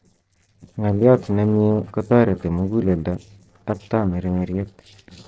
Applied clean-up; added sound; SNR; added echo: neural separator model SepFormer DNS4.